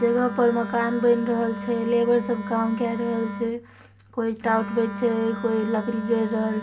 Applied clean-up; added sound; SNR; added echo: none; Wind instrument, woodwind instrument; 9 dB; reverberation time 0.2 s.